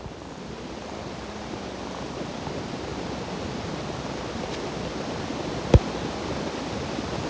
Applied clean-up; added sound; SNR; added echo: none; Purr; 15 dB; none.